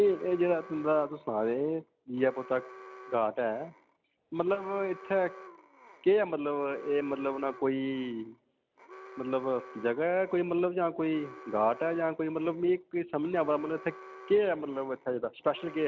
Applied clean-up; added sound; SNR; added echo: none; Alarm; 19 dB; none.